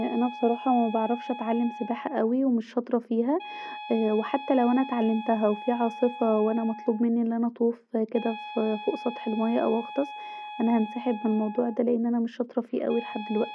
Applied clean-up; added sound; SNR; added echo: none; Wind instrument, woodwind instrument; 14 dB; none.